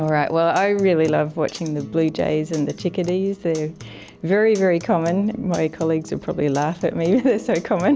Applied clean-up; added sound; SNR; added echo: none; Acoustic guitar; 19 dB; none.